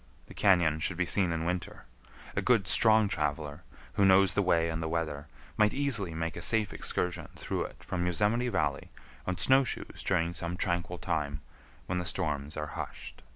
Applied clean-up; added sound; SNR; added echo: none; none; none; none.